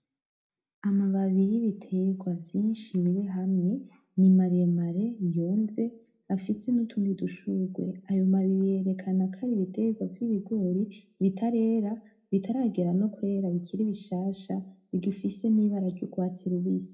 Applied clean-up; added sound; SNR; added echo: none; none; none; reverberation time 0.2 s.